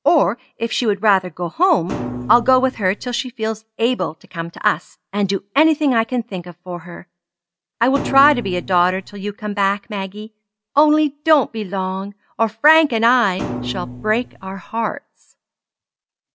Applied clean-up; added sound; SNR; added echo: none; Thump, thud; 9 dB; none.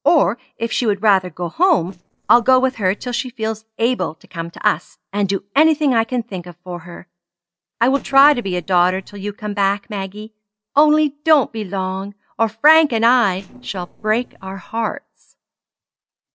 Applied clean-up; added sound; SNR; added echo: neural separator model SepFormer DNS4.